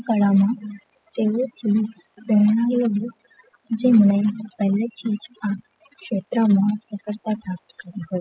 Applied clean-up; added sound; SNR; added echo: classical method spectral subtraction.